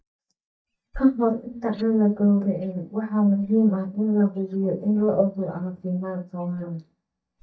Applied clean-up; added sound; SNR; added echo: neural mask model DeepFilterNet 3.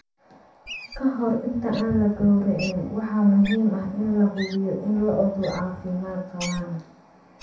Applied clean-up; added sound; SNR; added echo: none; Wild animals; 18 dB; reverberation time 0.7 s.